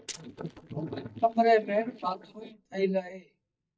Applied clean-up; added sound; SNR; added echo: neural mask model DeepFilterNet 3.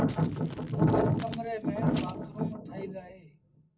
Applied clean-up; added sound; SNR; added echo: none; Crumpling, crinkling; 16 dB; reverberation time 0.4 s.